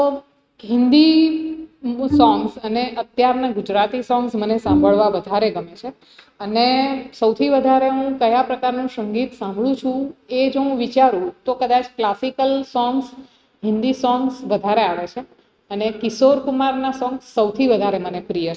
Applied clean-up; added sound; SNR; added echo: neural mask model RNNoise.